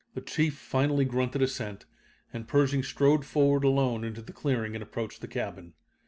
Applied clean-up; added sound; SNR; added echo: none; none; none; none.